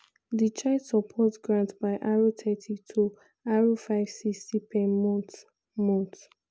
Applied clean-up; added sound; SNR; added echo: none; none; none; none.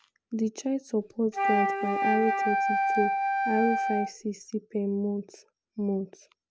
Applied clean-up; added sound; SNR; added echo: none; Wind instrument, woodwind instrument; -3 dB; none.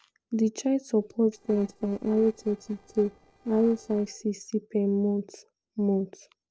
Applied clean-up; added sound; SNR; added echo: neural separator model SepFormer DNS4.